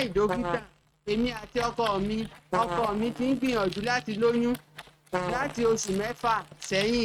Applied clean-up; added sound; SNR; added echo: neural mask model RNNoise.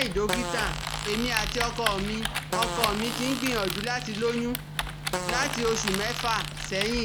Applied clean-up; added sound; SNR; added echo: none; Typing + Fart; 2 dB; none.